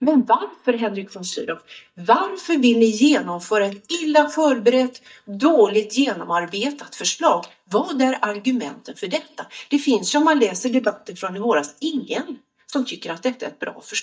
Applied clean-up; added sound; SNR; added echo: neural mask model DeepFilterNet 3.